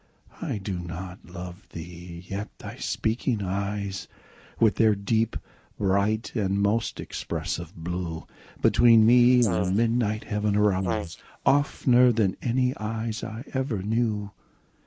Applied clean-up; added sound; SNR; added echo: neural mask model Resemble Enhance denoiser.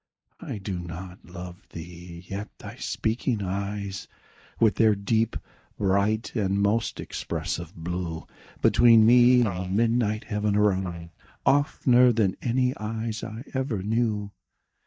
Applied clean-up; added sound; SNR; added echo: neural mask model DeepFilterNet 3.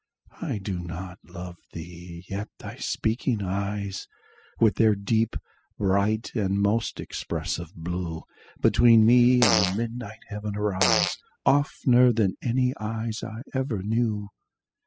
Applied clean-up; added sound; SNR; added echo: classical method spectral subtraction.